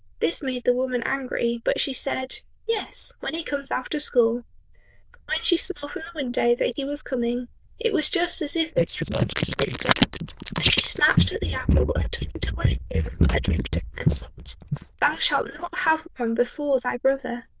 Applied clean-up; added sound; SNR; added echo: neural diffusion model UNIVERSE++.